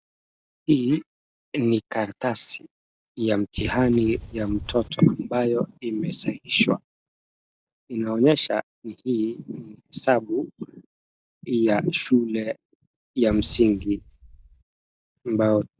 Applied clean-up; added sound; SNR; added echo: neural mask model DeepFilterNet 3.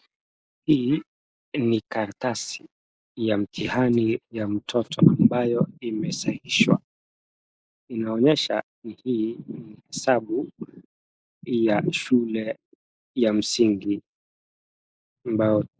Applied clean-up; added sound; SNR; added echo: neural mask model Resemble Enhance denoiser.